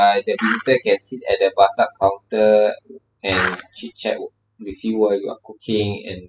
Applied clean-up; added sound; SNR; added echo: classical method spectral subtraction.